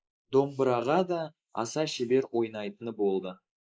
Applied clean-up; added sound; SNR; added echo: neural mask model Resemble Enhance denoiser.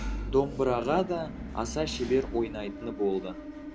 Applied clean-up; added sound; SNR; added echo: none; Engine / Mechanisms; 8 dB; none.